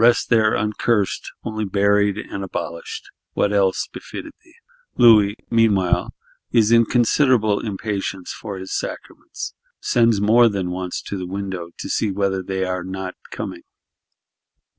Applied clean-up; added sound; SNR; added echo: none; none; none; none.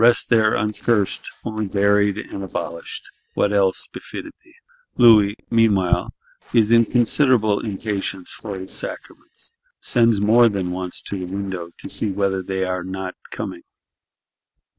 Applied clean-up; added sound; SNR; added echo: neural separator model SepFormer DNS4.